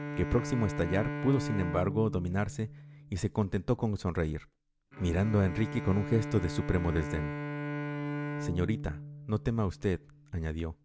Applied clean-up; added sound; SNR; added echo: none; Bowed string instrument; 7 dB; none.